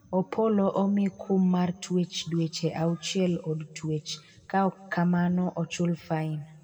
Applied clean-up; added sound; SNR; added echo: none; none; none; reverberation time 1.9 s.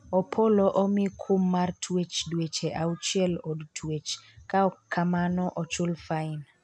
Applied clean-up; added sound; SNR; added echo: none; none; none; none.